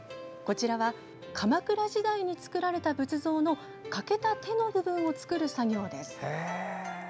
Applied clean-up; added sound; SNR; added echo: none; none; none; none.